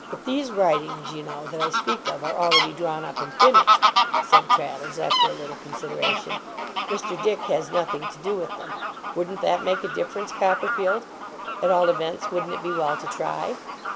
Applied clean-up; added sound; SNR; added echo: none; Fowl; -1 dB; none.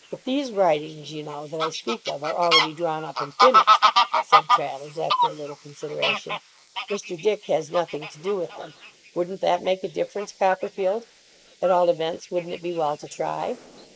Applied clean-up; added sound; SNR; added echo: neural mask model Resemble Enhance denoiser.